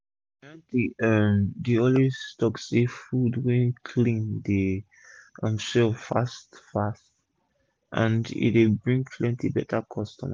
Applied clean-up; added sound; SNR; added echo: none; none; none; none.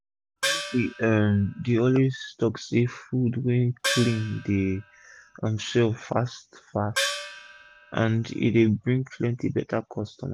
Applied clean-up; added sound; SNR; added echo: none; Gong; 8 dB; none.